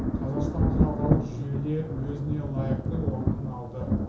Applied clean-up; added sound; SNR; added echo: none; Thunder; -5 dB; reverberation time 0.7 s.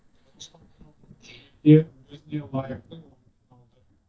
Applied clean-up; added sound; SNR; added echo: neural mask model DeepFilterNet 3.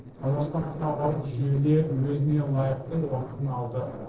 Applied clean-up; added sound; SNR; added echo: neural separator model SepFormer DNS4.